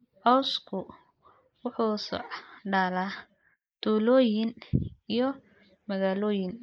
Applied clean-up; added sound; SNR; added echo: neural mask model Resemble Enhance denoiser.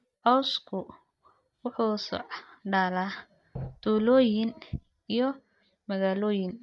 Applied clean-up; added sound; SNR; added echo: neural mask model DeepFilterNet 3.